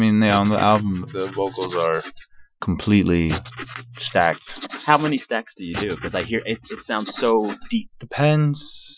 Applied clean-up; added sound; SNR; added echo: classical method Wiener filter.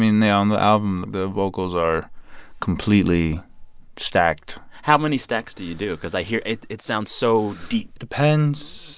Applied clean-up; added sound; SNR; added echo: none; none; none; none.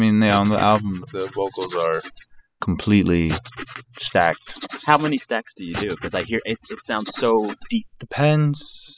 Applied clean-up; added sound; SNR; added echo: classical method spectral subtraction.